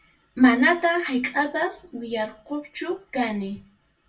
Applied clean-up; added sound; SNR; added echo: none; none; none; reverberation time 0.1 s.